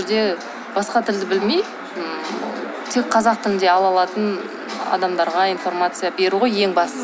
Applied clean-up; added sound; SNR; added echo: none; none; none; none.